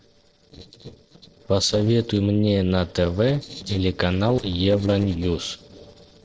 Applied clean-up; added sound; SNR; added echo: neural separator model SepFormer DNS4.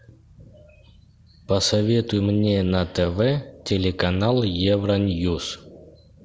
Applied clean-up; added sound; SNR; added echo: none; none; none; none.